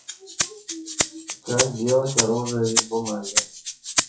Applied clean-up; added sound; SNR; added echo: classical method WPE with log-MMSE.